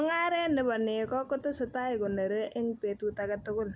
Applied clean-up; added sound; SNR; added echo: none; none; none; none.